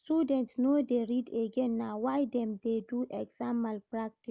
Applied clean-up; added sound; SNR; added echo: none; none; none; none.